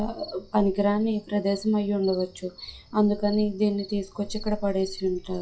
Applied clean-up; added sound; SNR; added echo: classical method log-MMSE.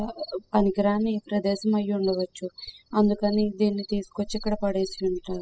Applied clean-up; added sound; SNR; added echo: classical method spectral subtraction.